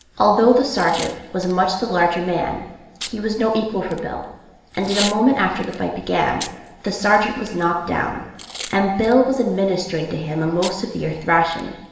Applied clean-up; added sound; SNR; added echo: none; Packing tape, duct tape / Tearing; 16 dB; reverberation time 1.3 s.